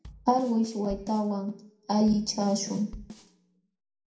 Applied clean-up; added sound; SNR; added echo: none; Bass drum / Snare drum / Drum kit; 19 dB; reverberation time 0.5 s.